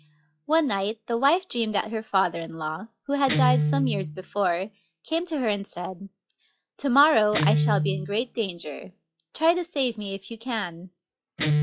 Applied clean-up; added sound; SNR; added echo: classical method log-MMSE.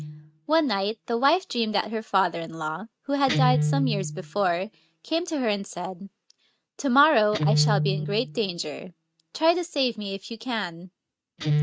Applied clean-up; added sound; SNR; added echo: neural mask model RNNoise.